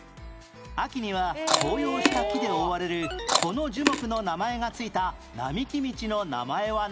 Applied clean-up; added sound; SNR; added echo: none; Chewing, mastication; 1 dB; none.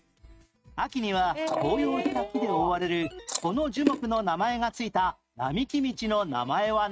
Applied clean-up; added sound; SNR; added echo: neural mask model RNNoise.